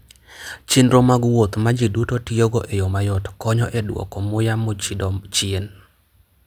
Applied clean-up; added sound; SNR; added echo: none; none; none; none.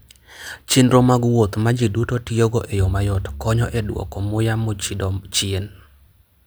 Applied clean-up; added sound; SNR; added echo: none; Bowed string instrument; 14 dB; none.